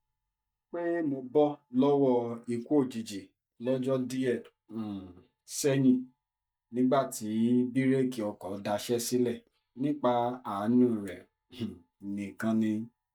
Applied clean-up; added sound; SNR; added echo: neural mask model DeepFilterNet 3.